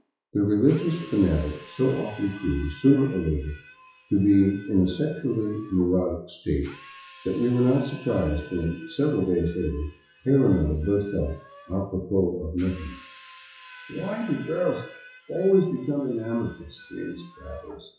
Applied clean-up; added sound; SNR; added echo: classical method WPE with log-MMSE.